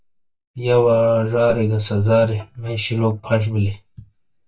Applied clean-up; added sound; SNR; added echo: neural mask model DeepFilterNet 3.